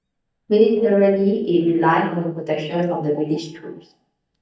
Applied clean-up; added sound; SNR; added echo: neural mask model DeepFilterNet 3.